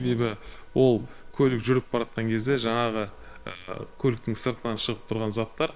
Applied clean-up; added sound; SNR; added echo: neural separator model SepFormer WHAM!.